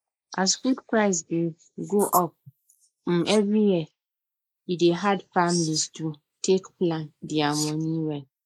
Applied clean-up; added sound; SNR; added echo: neural mask model Resemble Enhance denoiser.